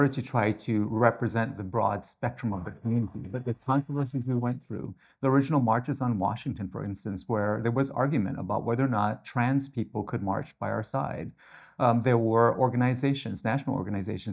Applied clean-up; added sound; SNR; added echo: neural mask model DeepFilterNet 3.